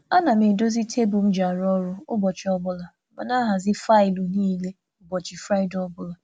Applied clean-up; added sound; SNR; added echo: none; none; none; none.